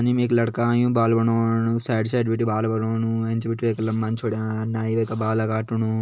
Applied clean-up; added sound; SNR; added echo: none; none; none; none.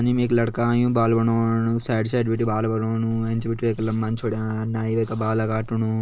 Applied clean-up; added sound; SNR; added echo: none; Livestock, farm animals, working animals; 17 dB; none.